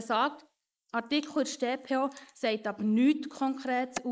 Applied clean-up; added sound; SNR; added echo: neural mask model Resemble Enhance denoiser.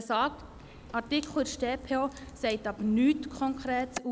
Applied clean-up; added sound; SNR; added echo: none; Crack; 14 dB; none.